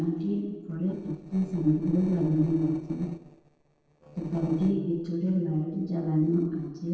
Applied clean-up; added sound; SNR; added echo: neural separator model SepFormer DNS4.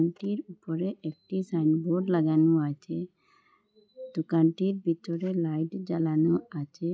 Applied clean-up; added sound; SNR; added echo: none; none; none; none.